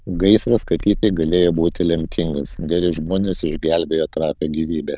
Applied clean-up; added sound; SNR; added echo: neural diffusion model UNIVERSE++.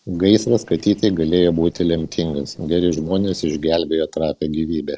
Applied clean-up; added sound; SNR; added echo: neural separator model SepFormer DNS4.